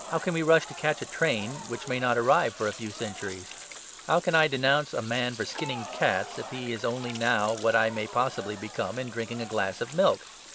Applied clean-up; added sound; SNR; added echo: none; Sink (filling or washing) / Water tap, faucet + Crowd; 14 dB; none.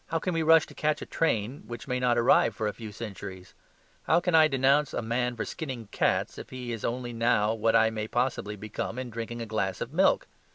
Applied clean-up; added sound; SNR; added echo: none; none; none; none.